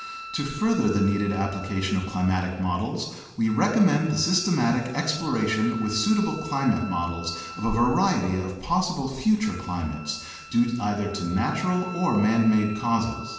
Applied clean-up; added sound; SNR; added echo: none; Wind instrument, woodwind instrument; 16 dB; reverberation time 1.1 s.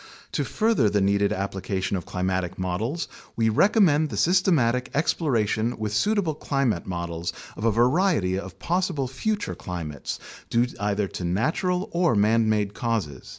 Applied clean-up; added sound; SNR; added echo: none; none; none; none.